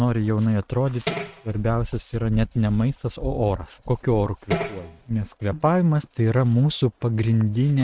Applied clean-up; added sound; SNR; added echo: neural mask model RNNoise.